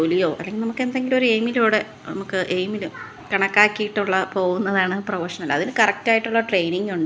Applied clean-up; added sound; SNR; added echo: none; none; none; none.